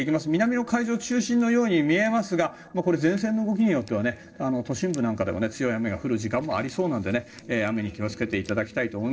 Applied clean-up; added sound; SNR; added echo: neural separator model SepFormer DNS4.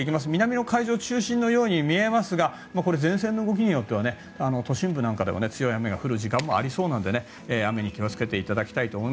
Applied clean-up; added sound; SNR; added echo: none; none; none; none.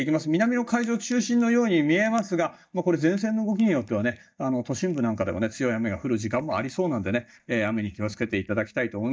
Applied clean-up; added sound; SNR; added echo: neural mask model DeepFilterNet 3.